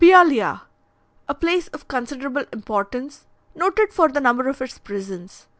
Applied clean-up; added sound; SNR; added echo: none; none; none; none.